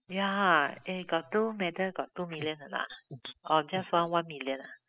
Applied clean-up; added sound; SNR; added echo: classical method spectral subtraction.